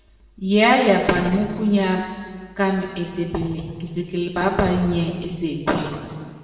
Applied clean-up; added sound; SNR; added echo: none; none; none; reverberation time 1.5 s.